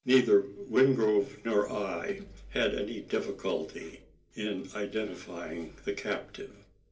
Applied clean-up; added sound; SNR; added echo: none; none; none; reverberation time 0.3 s.